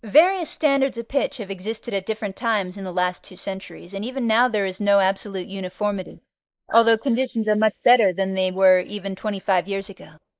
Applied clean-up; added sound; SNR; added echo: neural mask model Resemble Enhance denoiser.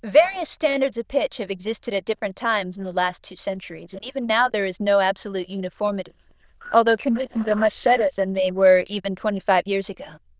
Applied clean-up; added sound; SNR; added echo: neural diffusion model UNIVERSE++.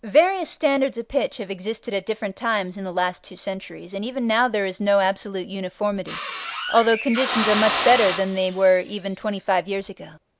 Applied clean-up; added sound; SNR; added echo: none; Drill; 6 dB; none.